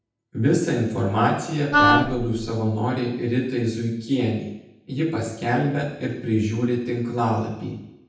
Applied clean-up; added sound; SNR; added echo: none; Wind instrument, woodwind instrument; -3 dB; reverberation time 0.8 s.